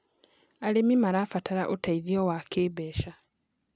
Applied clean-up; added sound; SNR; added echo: none; none; none; none.